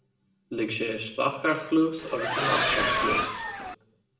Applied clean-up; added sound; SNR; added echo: none; Accelerating, revving, vroom; -3 dB; reverberation time 0.8 s.